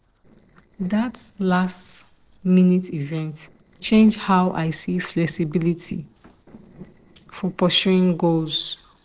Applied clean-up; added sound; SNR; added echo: neural separator model SepFormer DNS4.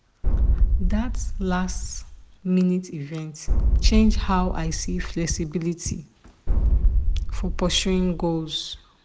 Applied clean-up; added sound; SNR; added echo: none; Boom; -4 dB; none.